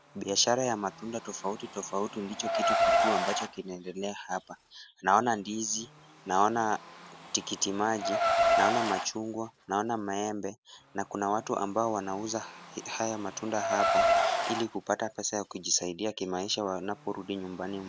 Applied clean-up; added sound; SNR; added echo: none; Car; 1 dB; none.